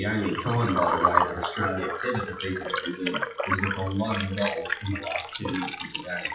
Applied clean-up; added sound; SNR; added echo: classical method WPE with log-MMSE.